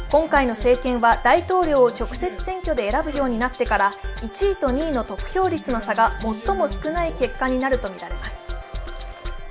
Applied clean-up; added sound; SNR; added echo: none; none; none; none.